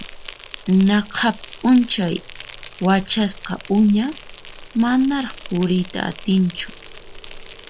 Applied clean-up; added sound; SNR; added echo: none; Insect; 16 dB; none.